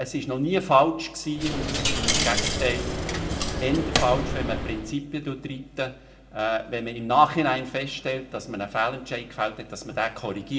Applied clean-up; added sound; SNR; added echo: none; Coin (dropping); 0 dB; reverberation time 0.5 s.